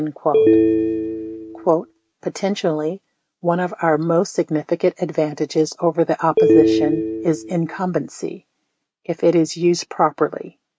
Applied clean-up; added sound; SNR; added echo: neural mask model RNNoise.